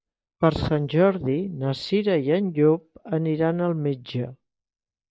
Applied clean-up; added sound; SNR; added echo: neural mask model DeepFilterNet 3.